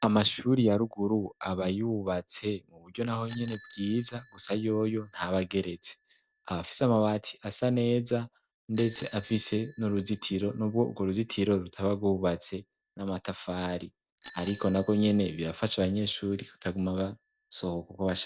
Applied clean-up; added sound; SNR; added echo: none; Bicycle bell; 14 dB; none.